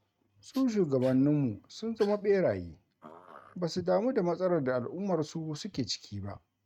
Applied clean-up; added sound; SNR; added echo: neural mask model RNNoise.